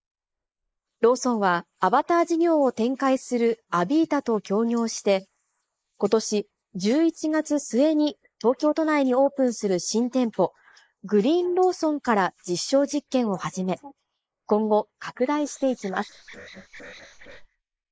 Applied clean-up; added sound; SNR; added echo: neural mask model Resemble Enhance denoiser.